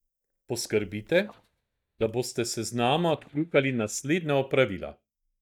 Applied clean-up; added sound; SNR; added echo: neural mask model DeepFilterNet 3.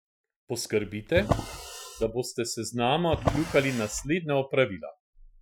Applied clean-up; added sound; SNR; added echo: classical method Wiener filter.